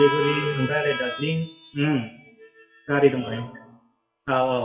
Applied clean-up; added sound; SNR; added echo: classical method WPE with log-MMSE.